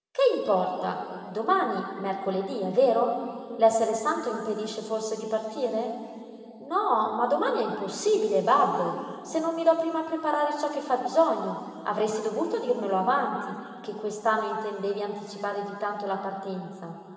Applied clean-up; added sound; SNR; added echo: none; none; none; reverberation time 2.9 s.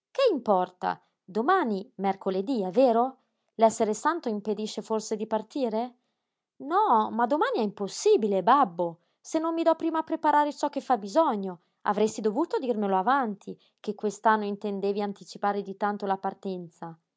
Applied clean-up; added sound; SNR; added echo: none; none; none; none.